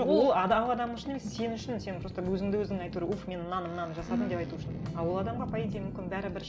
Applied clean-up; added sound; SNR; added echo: none; Boat, Water vehicle; 9 dB; none.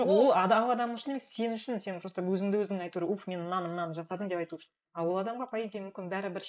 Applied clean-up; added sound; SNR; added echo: neural mask model Resemble Enhance denoiser.